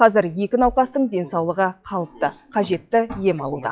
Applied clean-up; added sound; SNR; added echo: classical method log-MMSE.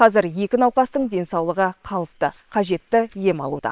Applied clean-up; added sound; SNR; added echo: neural separator model SepFormer WHAM!.